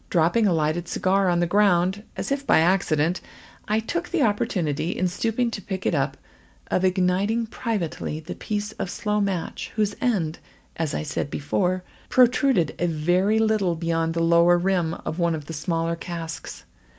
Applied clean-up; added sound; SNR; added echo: none; none; none; none.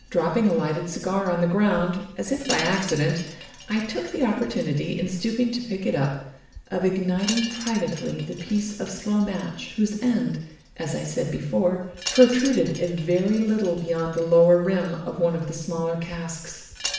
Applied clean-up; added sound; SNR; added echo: none; Wind chime; 15 dB; reverberation time 0.7 s.